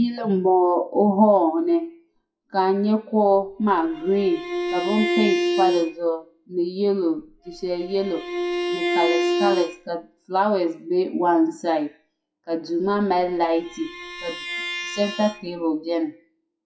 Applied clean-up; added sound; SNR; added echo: classical method WPE with log-MMSE.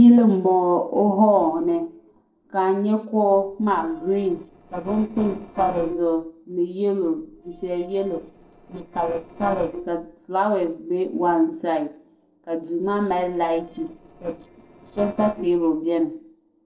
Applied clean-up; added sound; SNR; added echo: neural separator model SepFormer DNS4.